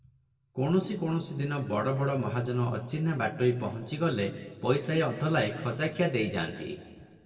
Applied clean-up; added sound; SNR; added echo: none; none; none; reverberation time 1.5 s.